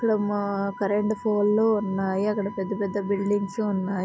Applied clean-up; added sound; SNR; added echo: none; Wind instrument, woodwind instrument; 17 dB; none.